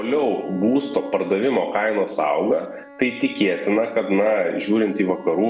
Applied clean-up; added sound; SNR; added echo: none; Bowed string instrument; 20 dB; none.